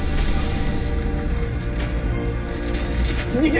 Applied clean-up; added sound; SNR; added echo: none; Tambourine; 14 dB; reverberation time 2.9 s.